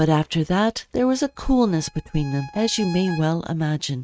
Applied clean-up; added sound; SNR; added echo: neural mask model RNNoise.